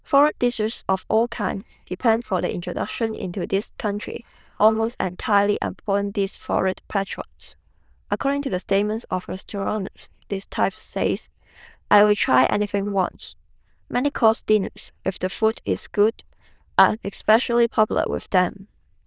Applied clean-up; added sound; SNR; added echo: neural diffusion model UNIVERSE++.